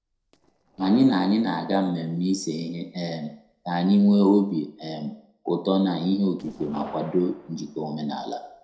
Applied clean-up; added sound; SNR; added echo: neural separator model SepFormer DNS4.